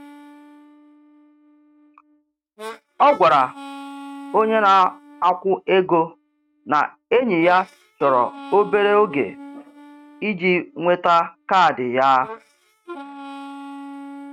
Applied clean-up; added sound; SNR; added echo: neural mask model RNNoise.